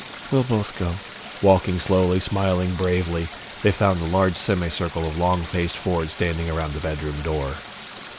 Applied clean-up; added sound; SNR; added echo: none; Stream; 15 dB; none.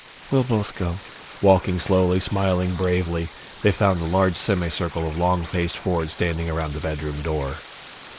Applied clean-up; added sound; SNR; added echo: neural mask model Resemble Enhance denoiser.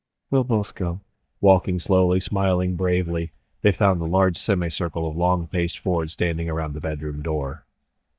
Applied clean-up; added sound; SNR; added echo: neural mask model DeepFilterNet 3.